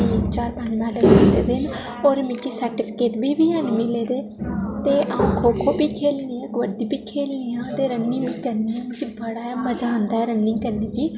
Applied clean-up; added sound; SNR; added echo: none; none; none; none.